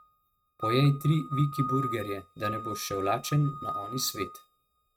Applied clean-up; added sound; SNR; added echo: neural mask model RNNoise.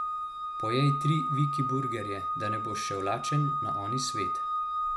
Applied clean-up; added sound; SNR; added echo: none; Organ; 0 dB; none.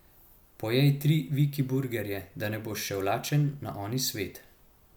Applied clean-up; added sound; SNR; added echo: none; none; none; none.